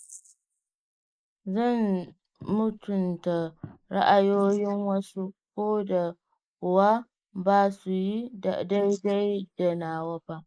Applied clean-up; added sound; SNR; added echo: neural mask model Resemble Enhance denoiser.